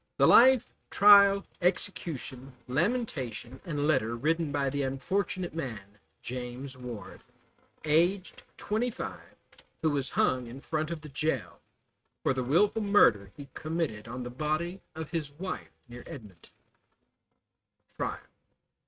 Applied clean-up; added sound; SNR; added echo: neural mask model RNNoise.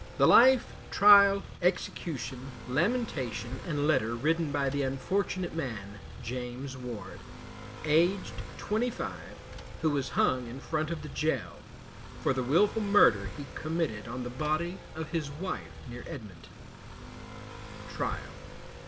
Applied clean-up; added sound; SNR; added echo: none; Motorcycle / Accelerating, revving, vroom; 12 dB; none.